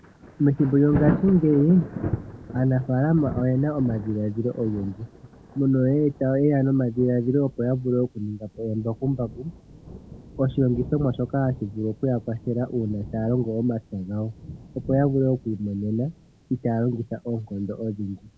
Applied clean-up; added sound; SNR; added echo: none; Thunder; 12 dB; none.